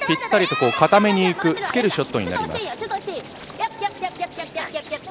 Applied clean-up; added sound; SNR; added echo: none; none; none; none.